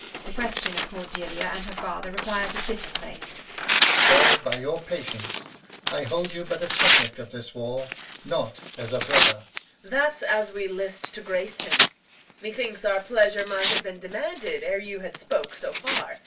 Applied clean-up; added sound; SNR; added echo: none; Tearing; -1 dB; reverberation time 0.2 s.